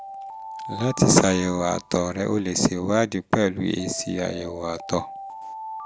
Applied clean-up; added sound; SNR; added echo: none; Alarm; 15 dB; none.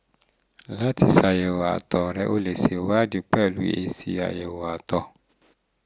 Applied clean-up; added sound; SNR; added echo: none; none; none; none.